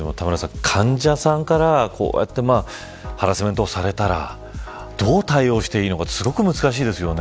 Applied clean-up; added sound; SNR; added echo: none; none; none; none.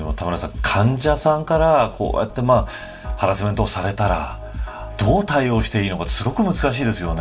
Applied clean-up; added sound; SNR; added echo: none; none; none; reverberation time 0.2 s.